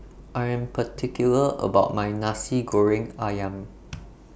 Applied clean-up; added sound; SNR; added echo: none; none; none; none.